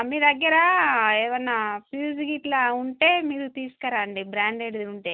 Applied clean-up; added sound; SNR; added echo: none; none; none; none.